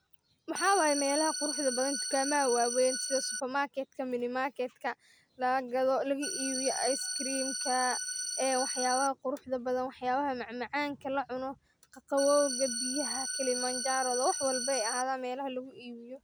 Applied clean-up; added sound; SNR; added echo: none; Organ; 3 dB; none.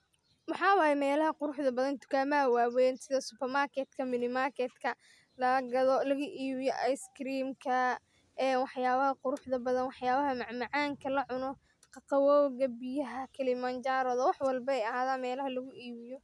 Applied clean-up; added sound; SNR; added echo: none; none; none; none.